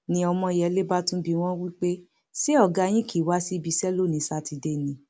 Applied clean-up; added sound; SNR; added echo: none; none; none; none.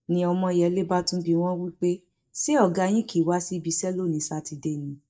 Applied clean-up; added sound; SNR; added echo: neural mask model DeepFilterNet 3.